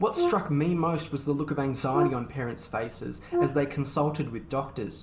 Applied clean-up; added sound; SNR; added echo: none; Brass instrument; 4 dB; none.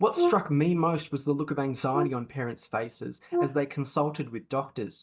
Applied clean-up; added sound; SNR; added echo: neural mask model DeepFilterNet 3.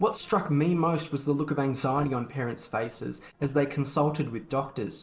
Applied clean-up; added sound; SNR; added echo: neural separator model SepFormer DNS4.